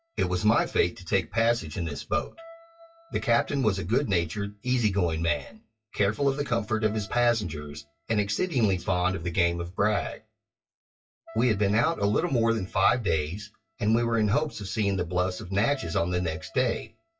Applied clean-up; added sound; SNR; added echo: classical method WPE with log-MMSE.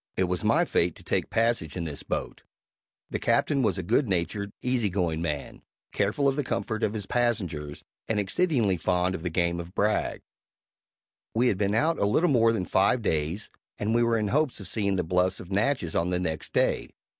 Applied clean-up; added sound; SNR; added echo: none; none; none; none.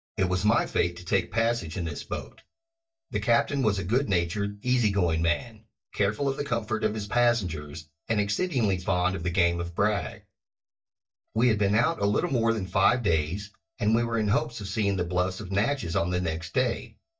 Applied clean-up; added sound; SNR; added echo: neural mask model DeepFilterNet 3.